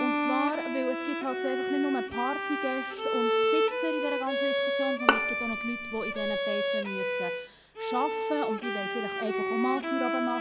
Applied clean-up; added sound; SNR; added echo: none; Bowed string instrument + Bowed string instrument; -4 dB; none.